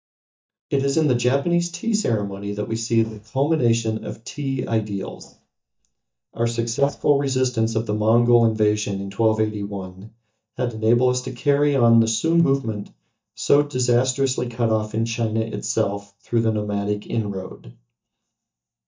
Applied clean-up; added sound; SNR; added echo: neural mask model DeepFilterNet 3.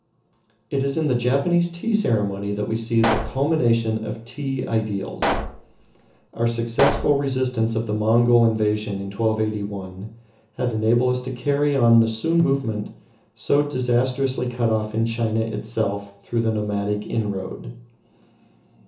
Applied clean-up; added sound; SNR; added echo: none; Explosion; 5 dB; reverberation time 0.8 s.